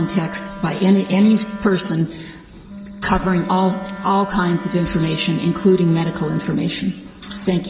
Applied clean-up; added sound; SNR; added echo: none; Wind instrument, woodwind instrument; 14 dB; reverberation time 1.3 s.